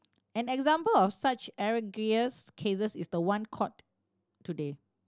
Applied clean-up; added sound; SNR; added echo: none; none; none; none.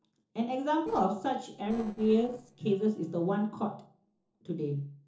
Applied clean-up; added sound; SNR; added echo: neural separator model SepFormer DNS4.